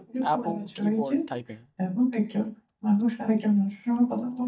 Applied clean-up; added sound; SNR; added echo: neural mask model DeepFilterNet 3.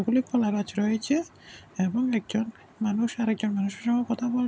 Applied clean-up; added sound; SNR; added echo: none; none; none; none.